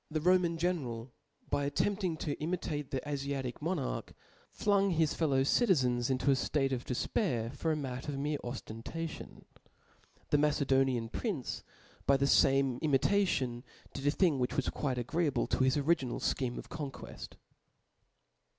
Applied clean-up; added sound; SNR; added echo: none; none; none; none.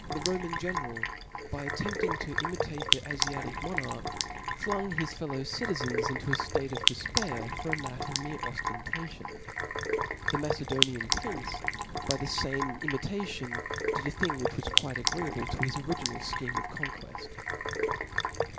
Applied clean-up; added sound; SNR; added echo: none; Sink (filling or washing); -3 dB; none.